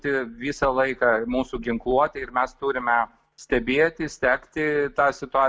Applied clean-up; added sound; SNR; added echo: none; none; none; none.